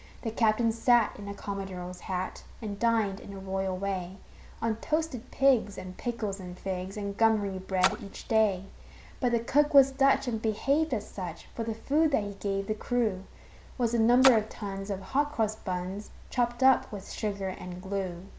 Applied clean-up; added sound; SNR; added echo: none; Splash, splatter; 8 dB; none.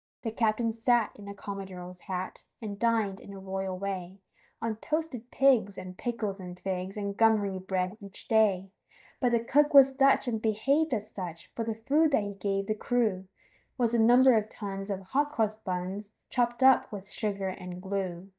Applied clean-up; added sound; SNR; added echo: neural mask model DeepFilterNet 3.